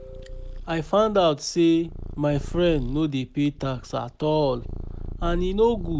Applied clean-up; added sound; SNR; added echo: none; Purr; 10 dB; none.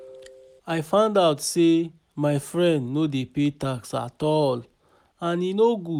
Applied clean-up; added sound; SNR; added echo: none; none; none; none.